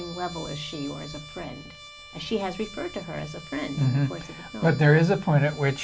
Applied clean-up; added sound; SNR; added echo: none; Trumpet; 18 dB; none.